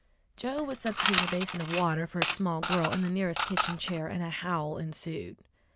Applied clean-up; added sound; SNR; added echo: none; Coin (dropping) / Mechanisms; -1 dB; none.